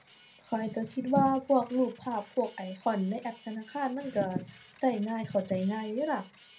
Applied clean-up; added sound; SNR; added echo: none; Printer; 19 dB; reverberation time 0.2 s.